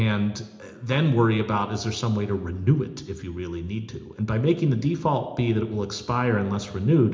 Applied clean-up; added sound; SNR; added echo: none; none; none; reverberation time 0.8 s.